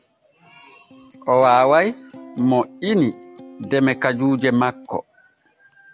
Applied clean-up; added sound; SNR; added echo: none; Electric guitar; 18 dB; none.